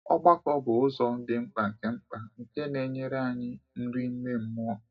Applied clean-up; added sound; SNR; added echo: none; none; none; reverberation time 0.2 s.